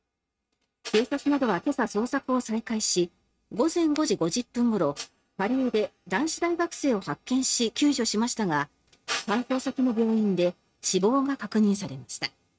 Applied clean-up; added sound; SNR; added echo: neural mask model RNNoise.